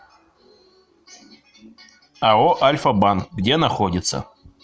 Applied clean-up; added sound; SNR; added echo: none; none; none; none.